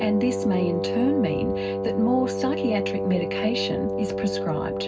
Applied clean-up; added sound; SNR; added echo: none; Wind instrument, woodwind instrument; 1 dB; reverberation time 0.4 s.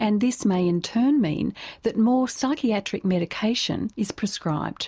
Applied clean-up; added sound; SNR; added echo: none; none; none; none.